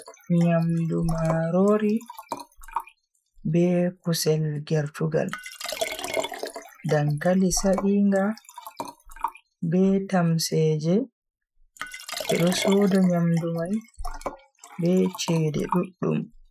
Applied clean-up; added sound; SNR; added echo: classical method Wiener filter.